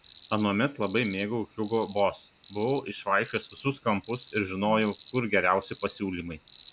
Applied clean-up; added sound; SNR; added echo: none; Cricket; -1 dB; none.